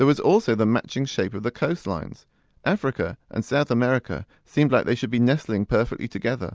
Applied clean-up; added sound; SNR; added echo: none; none; none; none.